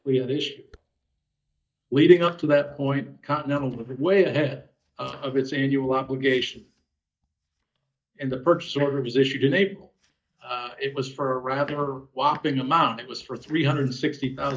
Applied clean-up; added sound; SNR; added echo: neural mask model DeepFilterNet 3.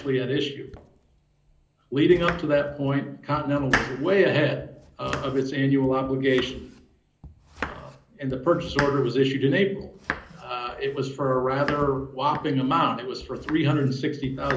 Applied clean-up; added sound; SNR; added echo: none; Domestic sounds, home sounds; 12 dB; reverberation time 0.5 s.